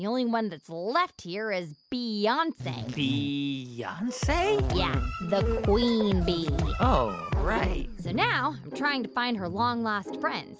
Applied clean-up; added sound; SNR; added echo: none; none; none; none.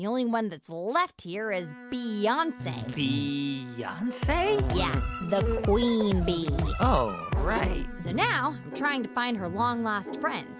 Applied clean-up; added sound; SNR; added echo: none; Bowed string instrument; 20 dB; none.